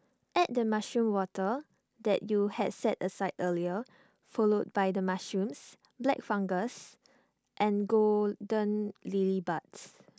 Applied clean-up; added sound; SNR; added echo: none; none; none; none.